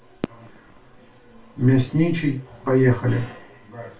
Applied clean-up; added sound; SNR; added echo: none; Fireworks; 17 dB; reverberation time 0.2 s.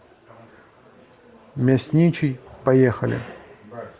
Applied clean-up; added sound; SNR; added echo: none; none; none; none.